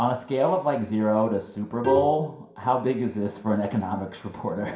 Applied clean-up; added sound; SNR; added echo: none; Bowed string instrument; 9 dB; reverberation time 0.5 s.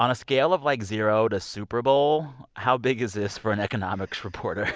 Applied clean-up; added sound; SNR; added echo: none; none; none; none.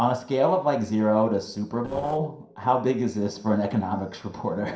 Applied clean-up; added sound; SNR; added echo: neural separator model SepFormer DNS4.